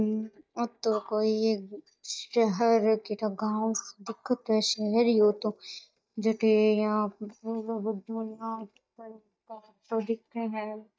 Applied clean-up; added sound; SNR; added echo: neural mask model DeepFilterNet 3.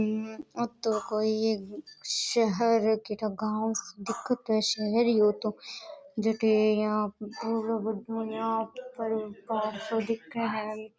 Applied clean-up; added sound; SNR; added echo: none; none; none; none.